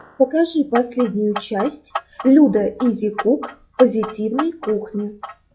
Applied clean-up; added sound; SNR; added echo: classical method log-MMSE.